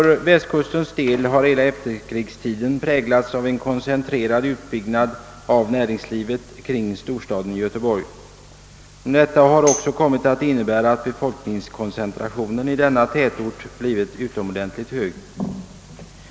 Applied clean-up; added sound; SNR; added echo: none; Tambourine; 11 dB; none.